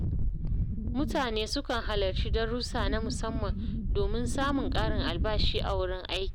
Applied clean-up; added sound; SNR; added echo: none; Wind; -3 dB; none.